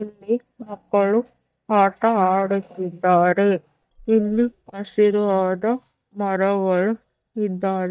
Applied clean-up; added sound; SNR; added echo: neural mask model DeepFilterNet 3.